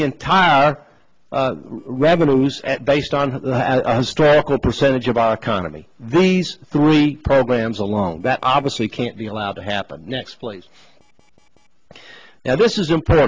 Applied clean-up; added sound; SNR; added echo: neural separator model SepFormer DNS4.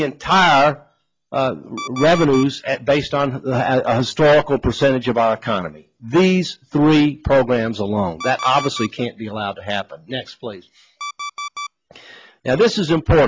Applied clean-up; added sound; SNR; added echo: classical method log-MMSE.